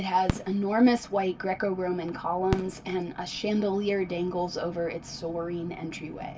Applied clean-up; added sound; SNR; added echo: none; Fireworks; 9 dB; reverberation time 0.2 s.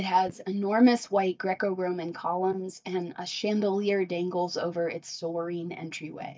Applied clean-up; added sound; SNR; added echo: neural mask model DeepFilterNet 3.